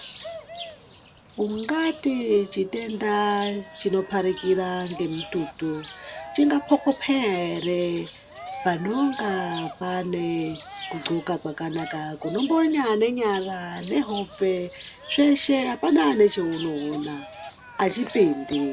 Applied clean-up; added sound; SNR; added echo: none; Cheering + Bird; 15 dB; none.